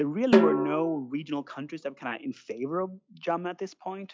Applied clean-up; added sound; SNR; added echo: classical method log-MMSE.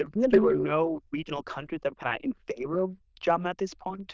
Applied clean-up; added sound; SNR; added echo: neural diffusion model UNIVERSE++.